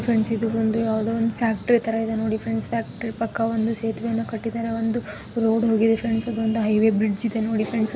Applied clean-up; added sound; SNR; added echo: none; none; none; none.